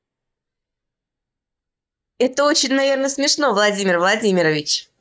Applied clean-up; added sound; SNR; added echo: neural mask model DeepFilterNet 3.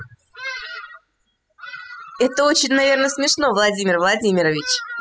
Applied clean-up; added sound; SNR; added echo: classical method spectral subtraction.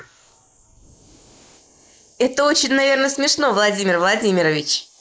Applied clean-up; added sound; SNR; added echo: neural mask model Resemble Enhance denoiser.